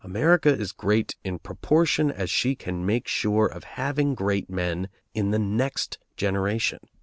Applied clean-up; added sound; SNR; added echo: none; none; none; none.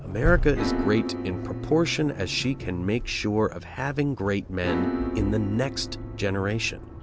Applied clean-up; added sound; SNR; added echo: none; Piano + Accelerating, revving, vroom; 4 dB; none.